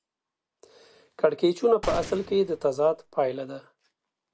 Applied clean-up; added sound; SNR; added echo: none; Gunshot, gunfire; 11 dB; none.